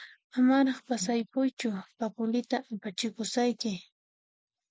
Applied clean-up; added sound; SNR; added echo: none; none; none; none.